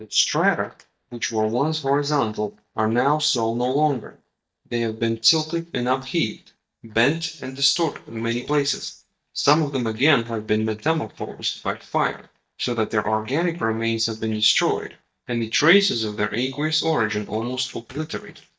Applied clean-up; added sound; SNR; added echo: neural mask model DeepFilterNet 3.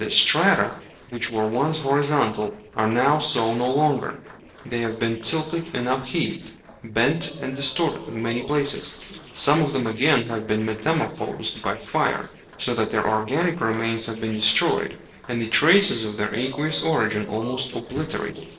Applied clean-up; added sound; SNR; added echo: neural separator model SepFormer DNS4.